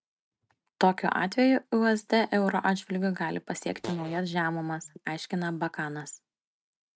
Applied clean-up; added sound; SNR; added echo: neural mask model RNNoise.